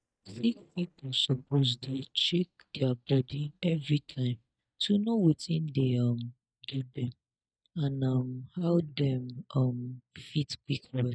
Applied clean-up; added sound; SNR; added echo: neural mask model DeepFilterNet 3.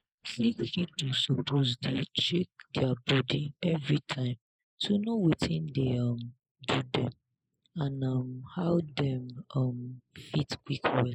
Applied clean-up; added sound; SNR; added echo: neural mask model Resemble Enhance denoiser.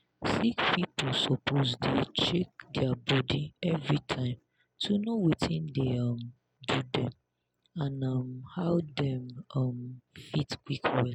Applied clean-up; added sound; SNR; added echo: none; none; none; none.